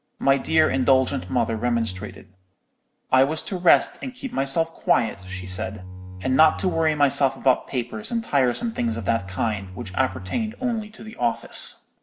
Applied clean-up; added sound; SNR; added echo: none; Bowed string instrument; 12 dB; none.